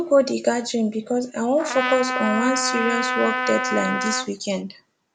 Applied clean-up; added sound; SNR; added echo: none; Trumpet; 2 dB; none.